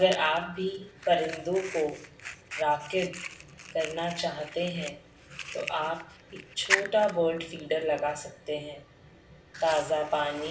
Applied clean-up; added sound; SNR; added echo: none; Fire; 10 dB; reverberation time 0.2 s.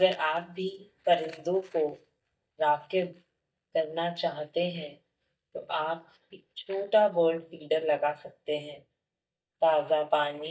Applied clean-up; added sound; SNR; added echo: neural mask model DeepFilterNet 3.